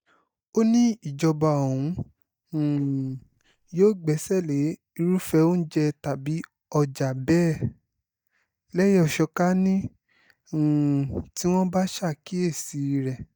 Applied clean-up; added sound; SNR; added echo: neural mask model DeepFilterNet 3.